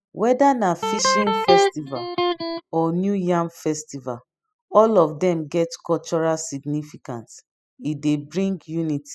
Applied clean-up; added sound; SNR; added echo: classical method spectral subtraction.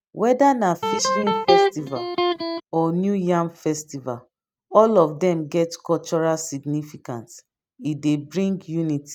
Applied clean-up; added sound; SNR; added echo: neural mask model RNNoise.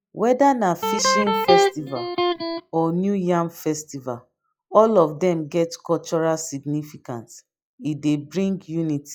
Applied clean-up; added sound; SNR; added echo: classical method log-MMSE.